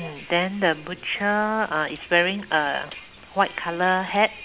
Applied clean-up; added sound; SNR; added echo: none; Bus; 19 dB; none.